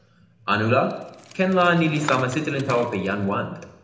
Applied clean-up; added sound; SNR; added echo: none; Bicycle; 17 dB; reverberation time 0.8 s.